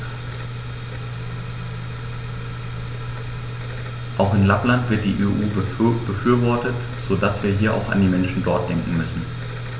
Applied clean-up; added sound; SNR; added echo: none; none; none; none.